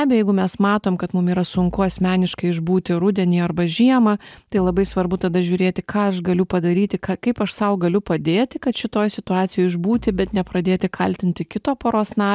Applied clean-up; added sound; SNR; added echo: neural mask model DeepFilterNet 3.